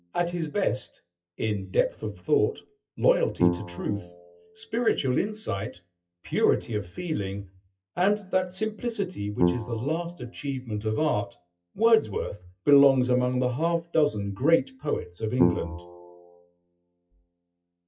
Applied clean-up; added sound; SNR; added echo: classical method WPE with log-MMSE.